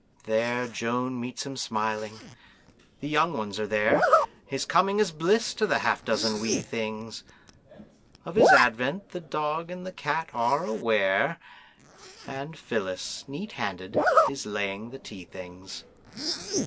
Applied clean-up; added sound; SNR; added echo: none; Zipper (clothing); 2 dB; none.